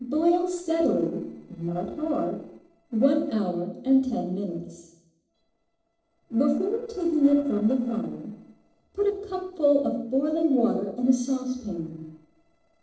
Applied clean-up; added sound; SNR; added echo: neural separator model SepFormer DNS4.